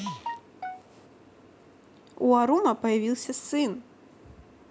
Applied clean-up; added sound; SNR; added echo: none; none; none; none.